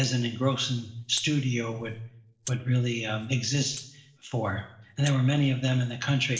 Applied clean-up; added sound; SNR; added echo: neural separator model SepFormer DNS4.